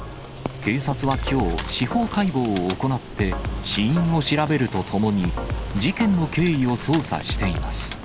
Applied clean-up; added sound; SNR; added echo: none; Guitar + Crushing; 13 dB; none.